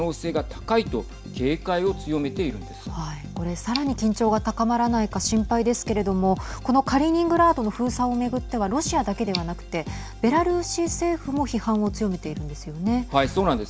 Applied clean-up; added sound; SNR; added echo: none; Tick + Bicycle; 20 dB; none.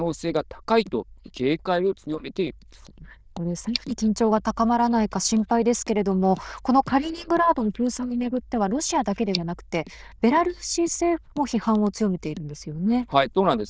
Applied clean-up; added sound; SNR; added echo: neural diffusion model UNIVERSE++.